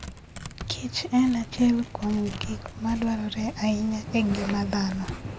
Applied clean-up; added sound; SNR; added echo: none; Tearing; 15 dB; none.